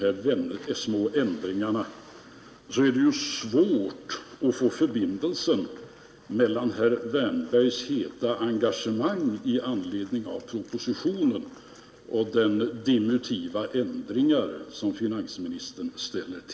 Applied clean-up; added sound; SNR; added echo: none; none; none; reverberation time 0.4 s.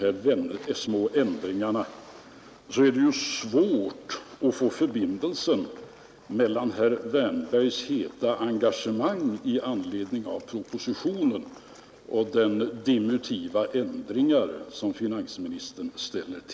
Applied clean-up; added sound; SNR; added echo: none; none; none; none.